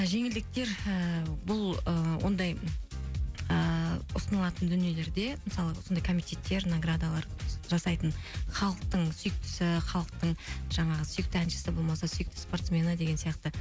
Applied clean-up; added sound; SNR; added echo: none; none; none; none.